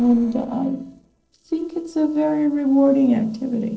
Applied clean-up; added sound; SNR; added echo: neural separator model SepFormer DNS4.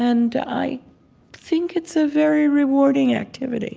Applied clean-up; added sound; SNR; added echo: none; none; none; none.